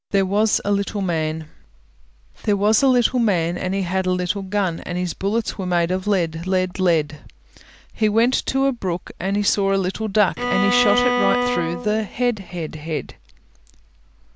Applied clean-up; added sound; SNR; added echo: none; Bowed string instrument; 1 dB; none.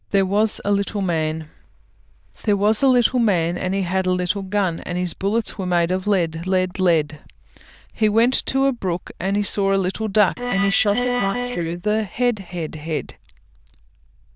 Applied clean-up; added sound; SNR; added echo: neural diffusion model UNIVERSE++.